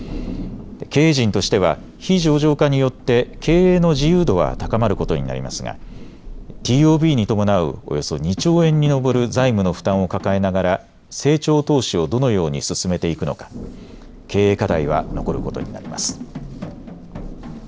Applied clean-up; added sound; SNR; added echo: none; Drum + Thunder; 13 dB; none.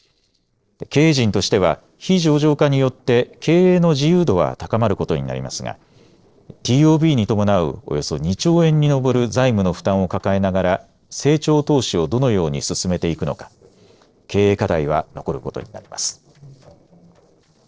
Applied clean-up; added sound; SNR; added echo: neural separator model SepFormer DNS4.